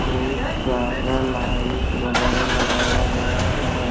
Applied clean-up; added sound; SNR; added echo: none; Engine starting / Car; -4 dB; reverberation time 0.7 s.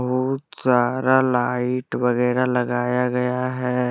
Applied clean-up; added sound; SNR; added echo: none; none; none; none.